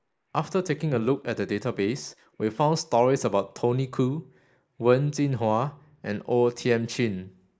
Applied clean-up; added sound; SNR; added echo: neural mask model Resemble Enhance denoiser.